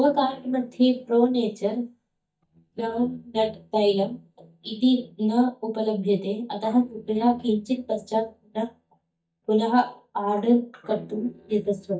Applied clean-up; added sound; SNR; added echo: neural mask model DeepFilterNet 3.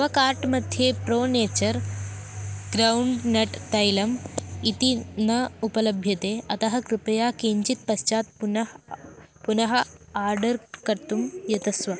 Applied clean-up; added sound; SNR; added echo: none; none; none; none.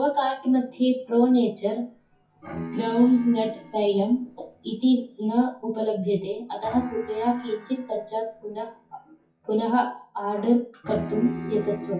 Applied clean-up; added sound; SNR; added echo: classical method WPE with log-MMSE.